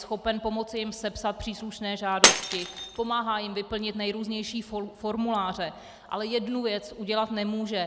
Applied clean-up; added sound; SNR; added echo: none; Shatter; 3 dB; none.